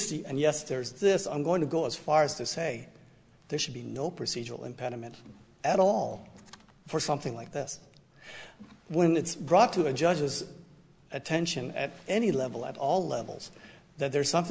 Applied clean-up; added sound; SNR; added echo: none; none; none; none.